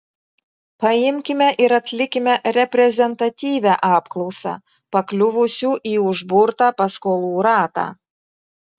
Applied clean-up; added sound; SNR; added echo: none; none; none; none.